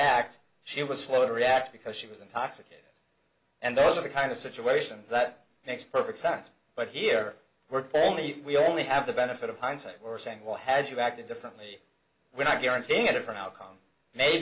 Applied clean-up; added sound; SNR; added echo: none; none; none; none.